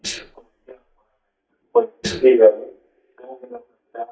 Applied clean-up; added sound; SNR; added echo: neural mask model DeepFilterNet 3.